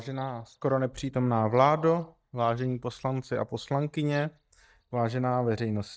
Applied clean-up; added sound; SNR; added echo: neural mask model DeepFilterNet 3.